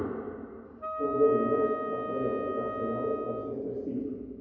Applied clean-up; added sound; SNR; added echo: none; Wind instrument, woodwind instrument; 5 dB; reverberation time 2.2 s.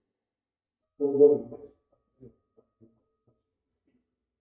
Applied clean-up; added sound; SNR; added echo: neural mask model DeepFilterNet 3.